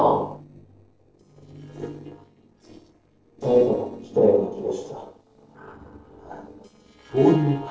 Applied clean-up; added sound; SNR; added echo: neural separator model SepFormer DNS4.